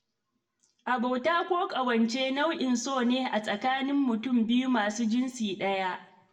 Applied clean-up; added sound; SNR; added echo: none; none; none; reverberation time 0.6 s.